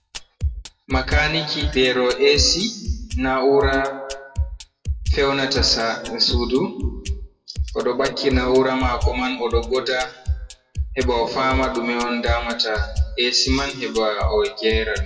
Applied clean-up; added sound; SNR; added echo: classical method WPE with log-MMSE.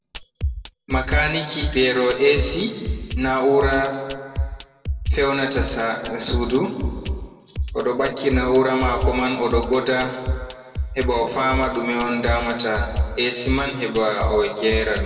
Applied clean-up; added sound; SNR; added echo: none; Drum kit; 6 dB; reverberation time 1.7 s.